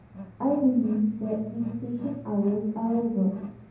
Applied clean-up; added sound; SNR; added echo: none; Wild animals; 14 dB; reverberation time 1.2 s.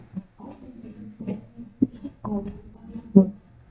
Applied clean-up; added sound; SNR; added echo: neural mask model DeepFilterNet 3.